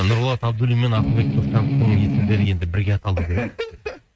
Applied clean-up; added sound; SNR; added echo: neural mask model RNNoise.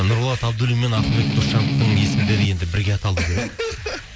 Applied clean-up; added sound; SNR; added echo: none; Strum; 0 dB; none.